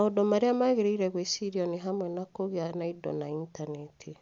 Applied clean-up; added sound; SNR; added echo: none; none; none; none.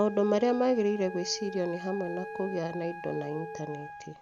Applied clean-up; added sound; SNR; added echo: none; Wind instrument, woodwind instrument + Telephone; 12 dB; none.